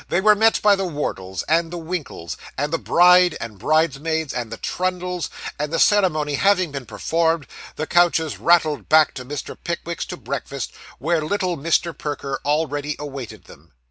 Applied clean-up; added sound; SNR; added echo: none; none; none; none.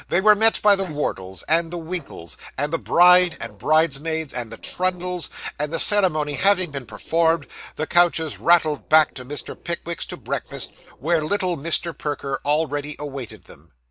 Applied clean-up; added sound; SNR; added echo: neural separator model SepFormer DNS4.